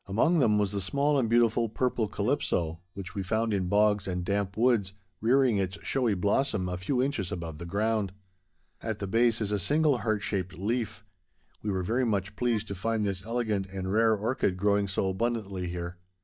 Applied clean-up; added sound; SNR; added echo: neural mask model DeepFilterNet 3.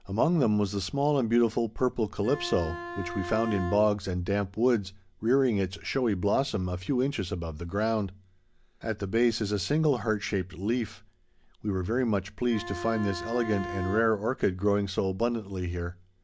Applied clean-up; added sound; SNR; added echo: none; Bowed string instrument; 9 dB; none.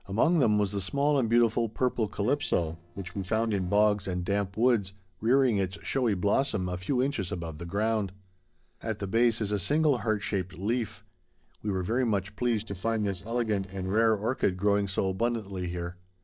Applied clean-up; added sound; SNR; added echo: neural separator model SepFormer DNS4.